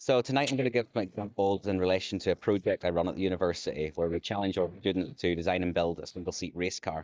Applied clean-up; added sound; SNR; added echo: neural mask model DeepFilterNet 3.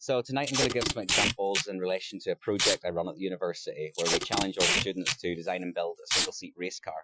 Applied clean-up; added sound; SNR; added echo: classical method Wiener filter.